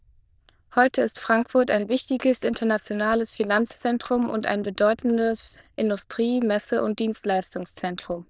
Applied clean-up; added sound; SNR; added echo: neural diffusion model UNIVERSE++.